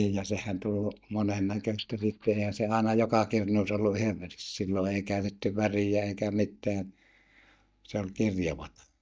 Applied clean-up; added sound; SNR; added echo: neural mask model DeepFilterNet 3.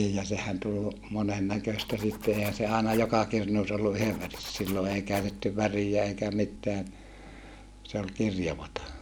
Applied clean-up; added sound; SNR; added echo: none; Zipper (clothing); 15 dB; none.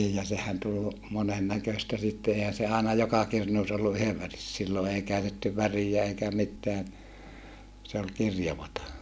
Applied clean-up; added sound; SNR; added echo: none; none; none; none.